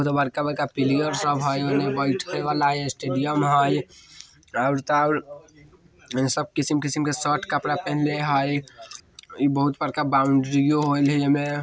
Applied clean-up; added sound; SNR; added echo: none; none; none; none.